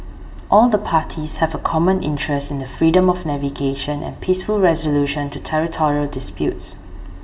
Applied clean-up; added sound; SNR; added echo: none; none; none; reverberation time 0.7 s.